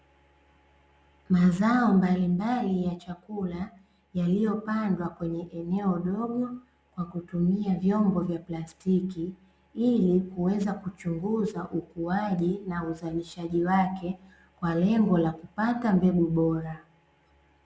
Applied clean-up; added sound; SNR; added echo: none; none; none; none.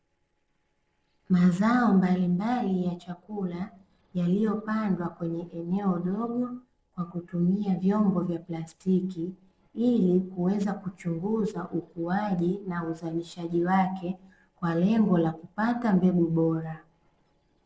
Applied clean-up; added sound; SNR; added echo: neural separator model SepFormer DNS4.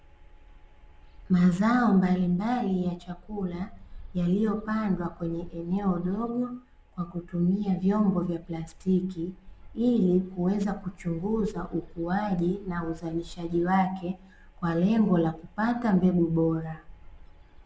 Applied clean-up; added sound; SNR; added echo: none; Bird; 19 dB; none.